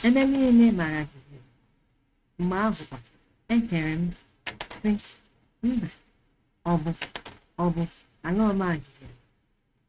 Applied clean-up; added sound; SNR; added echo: neural mask model RNNoise.